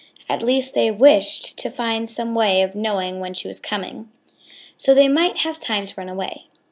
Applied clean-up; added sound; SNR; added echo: none; none; none; none.